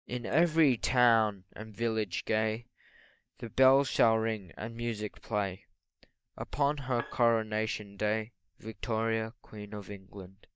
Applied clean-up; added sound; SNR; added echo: neural mask model DeepFilterNet 3.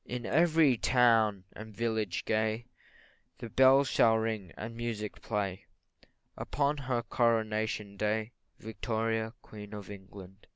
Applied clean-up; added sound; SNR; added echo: none; none; none; none.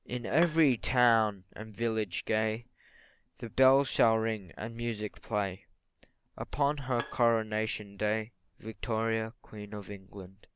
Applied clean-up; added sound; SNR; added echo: none; Bowed string instrument; 17 dB; none.